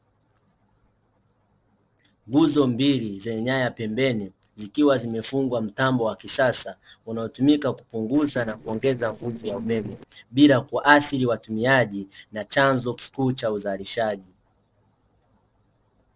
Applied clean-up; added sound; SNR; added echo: neural separator model SepFormer DNS4.